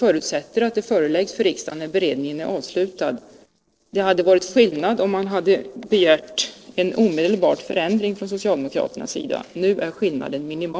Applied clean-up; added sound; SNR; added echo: neural separator model SepFormer DNS4.